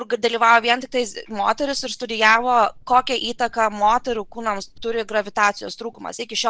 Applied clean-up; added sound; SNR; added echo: neural mask model DeepFilterNet 3.